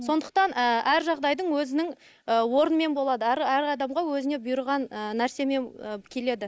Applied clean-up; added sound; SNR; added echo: neural mask model Resemble Enhance denoiser.